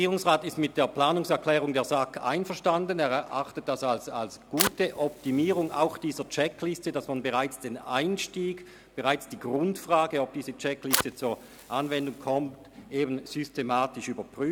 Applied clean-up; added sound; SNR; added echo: none; Fire; 13 dB; none.